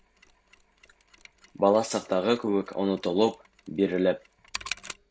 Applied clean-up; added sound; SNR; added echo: none; Mechanisms; 18 dB; none.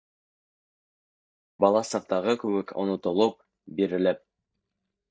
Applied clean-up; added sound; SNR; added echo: neural mask model DeepFilterNet 3.